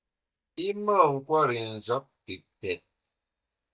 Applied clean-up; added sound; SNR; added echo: neural mask model DeepFilterNet 3.